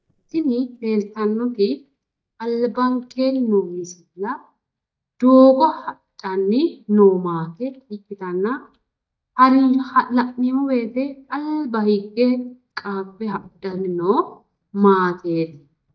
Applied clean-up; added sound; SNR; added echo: neural mask model DeepFilterNet 3.